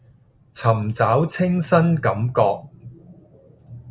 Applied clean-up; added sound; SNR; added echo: none; none; none; none.